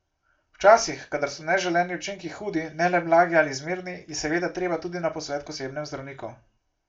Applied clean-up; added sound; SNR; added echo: none; none; none; reverberation time 0.2 s.